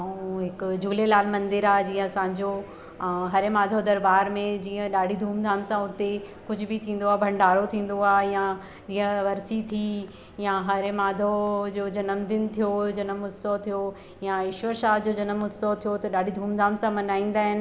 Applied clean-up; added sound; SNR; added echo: none; none; none; none.